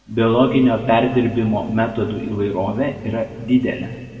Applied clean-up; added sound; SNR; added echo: none; none; none; reverberation time 1.8 s.